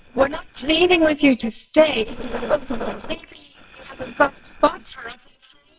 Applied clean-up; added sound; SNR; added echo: neural separator model SepFormer WHAMR!.